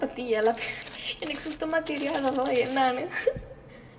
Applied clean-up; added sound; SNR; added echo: none; Walk, footsteps; 11 dB; reverberation time 1.3 s.